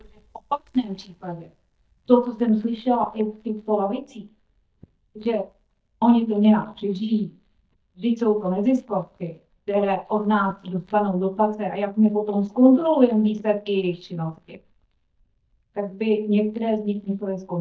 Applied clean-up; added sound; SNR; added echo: neural mask model DeepFilterNet 3.